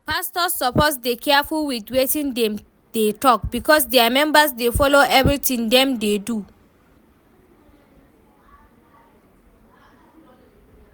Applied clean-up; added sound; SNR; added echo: none; none; none; none.